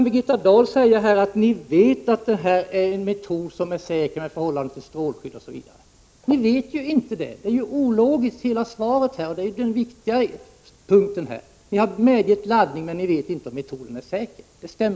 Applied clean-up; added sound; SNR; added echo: none; none; none; none.